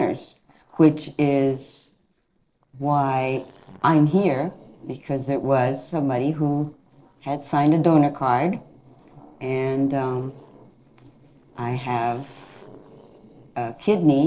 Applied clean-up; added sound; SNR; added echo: neural separator model SepFormer DNS4.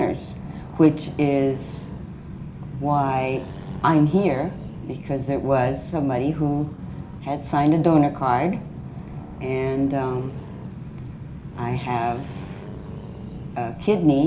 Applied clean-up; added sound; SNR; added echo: none; Accelerating, revving, vroom; 18 dB; reverberation time 0.4 s.